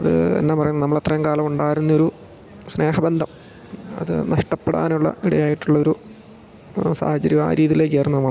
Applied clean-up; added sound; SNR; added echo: none; none; none; none.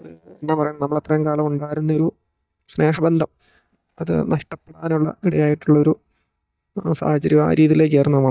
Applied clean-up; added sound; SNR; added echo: neural mask model DeepFilterNet 3.